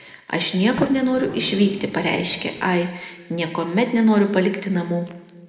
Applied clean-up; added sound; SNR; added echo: none; Sliding door; 11 dB; reverberation time 1.3 s.